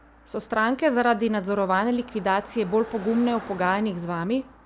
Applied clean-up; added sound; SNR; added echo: none; Car passing by; 20 dB; none.